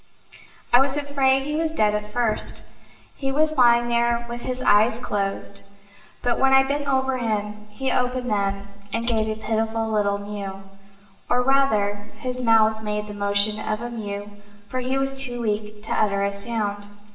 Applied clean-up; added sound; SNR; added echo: none; none; none; reverberation time 1.0 s.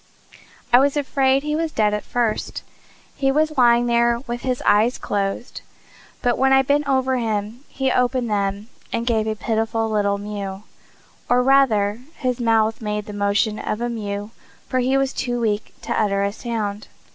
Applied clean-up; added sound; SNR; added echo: none; none; none; none.